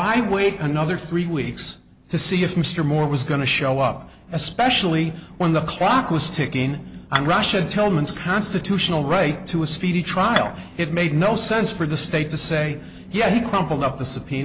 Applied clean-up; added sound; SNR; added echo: none; Dishes, pots, and pans / Chink, clink; 6 dB; none.